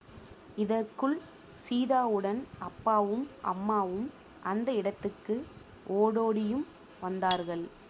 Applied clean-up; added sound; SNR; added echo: none; Cutlery, silverware; 11 dB; none.